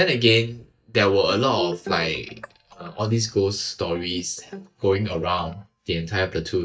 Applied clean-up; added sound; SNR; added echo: neural mask model DeepFilterNet 3.